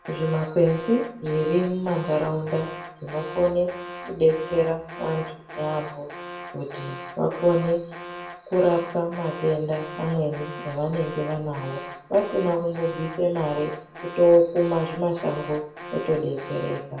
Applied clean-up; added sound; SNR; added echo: none; Alarm; 13 dB; reverberation time 0.6 s.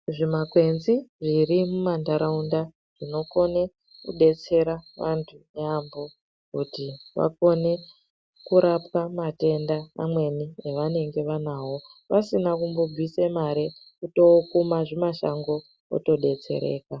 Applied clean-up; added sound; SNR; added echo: none; none; none; none.